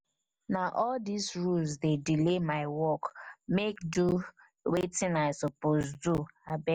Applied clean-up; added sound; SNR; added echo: none; none; none; none.